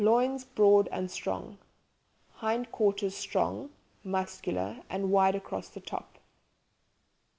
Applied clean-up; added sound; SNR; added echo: none; none; none; none.